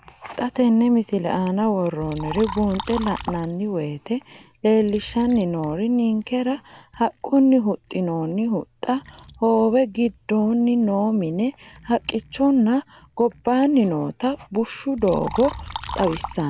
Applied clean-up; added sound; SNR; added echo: none; Liquid; 18 dB; none.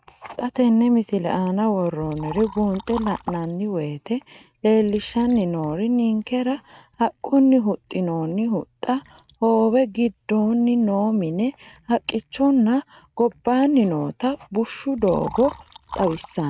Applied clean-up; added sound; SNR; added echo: neural mask model RNNoise.